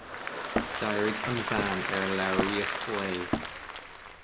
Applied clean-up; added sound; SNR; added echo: none; Hammer + Applause / Crowd; -1 dB; none.